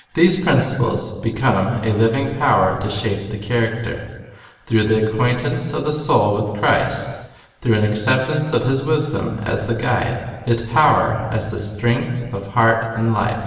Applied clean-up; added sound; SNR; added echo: none; none; none; reverberation time 1.3 s.